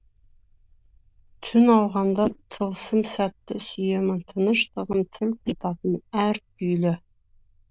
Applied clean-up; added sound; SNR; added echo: neural diffusion model UNIVERSE++.